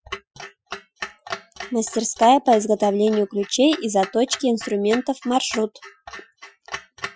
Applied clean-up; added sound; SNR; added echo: classical method Wiener filter.